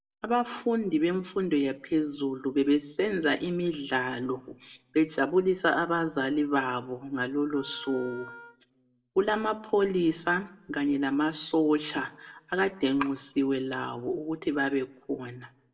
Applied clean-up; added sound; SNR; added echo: none; Wind instrument, woodwind instrument; 19 dB; reverberation time 0.5 s.